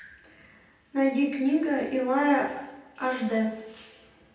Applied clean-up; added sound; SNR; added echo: none; none; none; reverberation time 0.8 s.